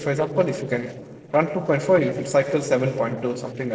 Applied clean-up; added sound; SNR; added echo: neural separator model SepFormer DNS4.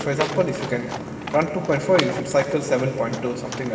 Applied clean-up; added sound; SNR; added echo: none; Livestock, farm animals, working animals; 11 dB; reverberation time 2.8 s.